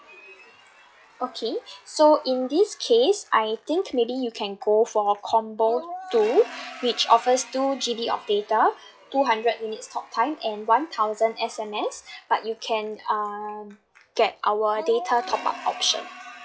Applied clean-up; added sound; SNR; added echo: classical method log-MMSE.